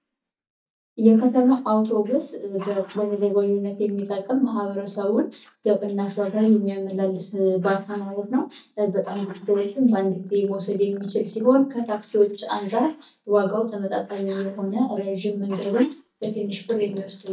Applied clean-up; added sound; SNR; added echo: neural mask model DeepFilterNet 3.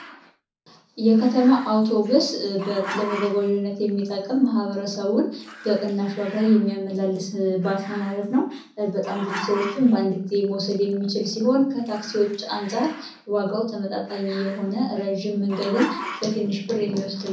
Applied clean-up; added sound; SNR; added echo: none; Growling; 16 dB; reverberation time 0.6 s.